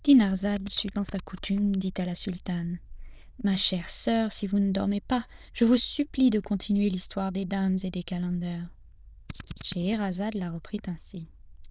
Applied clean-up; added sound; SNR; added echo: neural diffusion model UNIVERSE++.